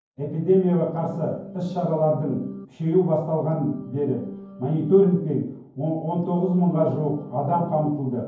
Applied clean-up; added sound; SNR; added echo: none; Organ; 14 dB; reverberation time 0.9 s.